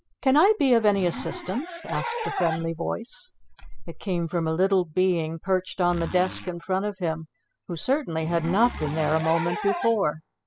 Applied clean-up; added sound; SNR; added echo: classical method spectral subtraction.